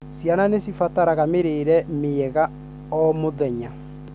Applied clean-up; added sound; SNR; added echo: none; none; none; none.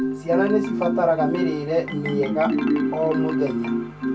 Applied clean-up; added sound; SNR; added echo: none; Marimba, xylophone; 0 dB; reverberation time 0.2 s.